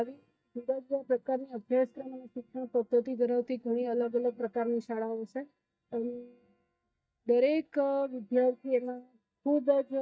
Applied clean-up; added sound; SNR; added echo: neural mask model DeepFilterNet 3.